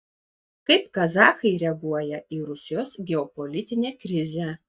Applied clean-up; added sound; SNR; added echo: neural mask model DeepFilterNet 3.